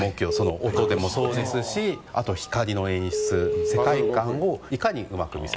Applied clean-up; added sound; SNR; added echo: none; Telephone; 4 dB; none.